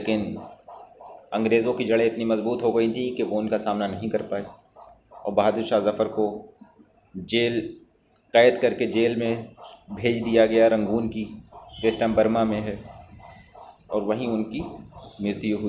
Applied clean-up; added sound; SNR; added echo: none; none; none; none.